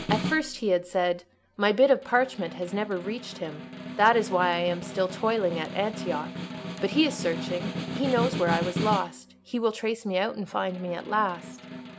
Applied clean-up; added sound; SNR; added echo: none; Snare drum; 8 dB; none.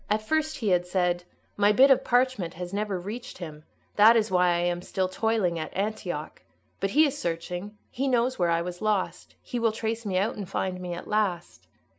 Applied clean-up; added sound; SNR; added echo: none; none; none; none.